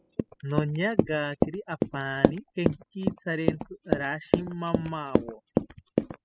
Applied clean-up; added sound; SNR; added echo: classical method spectral subtraction.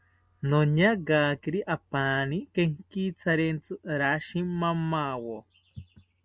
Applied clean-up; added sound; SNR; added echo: none; none; none; none.